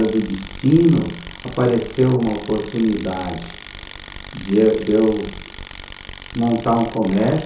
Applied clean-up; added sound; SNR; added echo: none; Tools; 14 dB; reverberation time 0.6 s.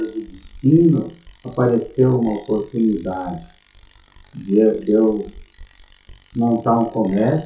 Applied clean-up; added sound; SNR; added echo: classical method WPE with log-MMSE.